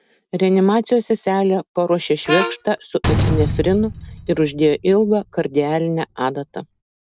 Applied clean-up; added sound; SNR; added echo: none; Harmonica + Slam; 6 dB; none.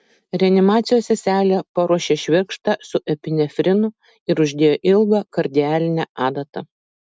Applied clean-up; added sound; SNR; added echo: none; none; none; none.